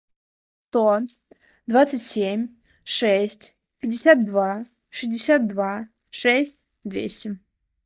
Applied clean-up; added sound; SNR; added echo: neural mask model DeepFilterNet 3.